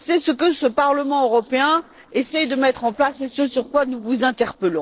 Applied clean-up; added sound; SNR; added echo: neural separator model SepFormer DNS4.